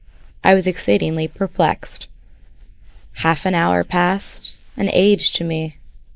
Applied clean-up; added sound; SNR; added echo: neural mask model Resemble Enhance denoiser.